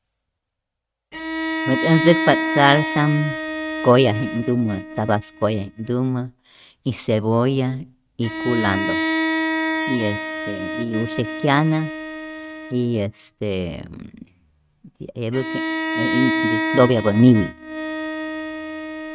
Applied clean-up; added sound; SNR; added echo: neural mask model RNNoise.